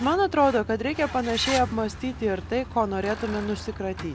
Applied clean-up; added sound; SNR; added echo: none; Truck; 11 dB; none.